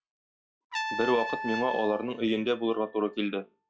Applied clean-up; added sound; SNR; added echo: classical method log-MMSE.